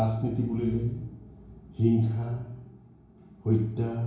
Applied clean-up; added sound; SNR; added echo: none; none; none; reverberation time 0.6 s.